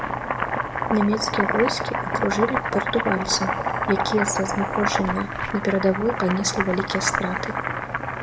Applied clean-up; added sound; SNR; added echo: none; Boiling; 1 dB; reverberation time 0.3 s.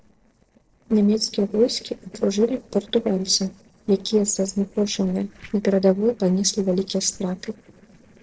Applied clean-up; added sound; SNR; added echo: neural separator model SepFormer DNS4.